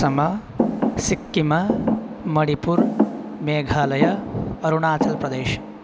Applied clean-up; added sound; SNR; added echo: none; Thump, thud; 2 dB; none.